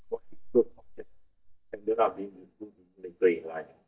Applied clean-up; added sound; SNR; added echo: neural mask model DeepFilterNet 3.